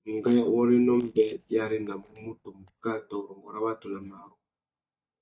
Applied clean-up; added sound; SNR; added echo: neural mask model DeepFilterNet 3.